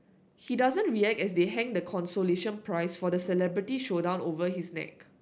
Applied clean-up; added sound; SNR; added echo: none; none; none; none.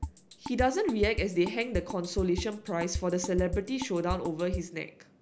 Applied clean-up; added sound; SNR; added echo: none; Drum kit; 7 dB; none.